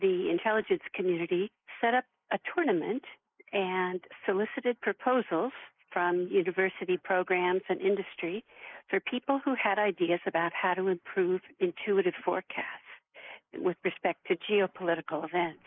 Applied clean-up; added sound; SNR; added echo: neural mask model Resemble Enhance denoiser.